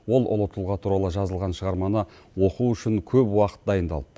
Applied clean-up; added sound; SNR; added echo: none; none; none; none.